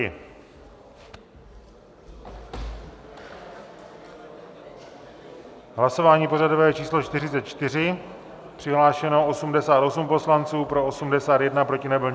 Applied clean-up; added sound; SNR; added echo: none; none; none; none.